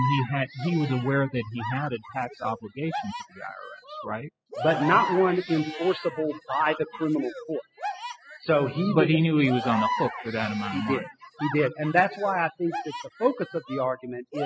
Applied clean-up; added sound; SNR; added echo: classical method spectral subtraction.